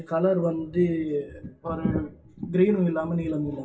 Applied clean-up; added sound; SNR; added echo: none; none; none; reverberation time 0.2 s.